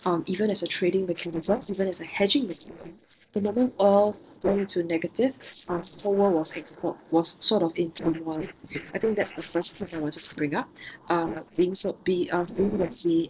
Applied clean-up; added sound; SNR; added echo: neural separator model SepFormer DNS4.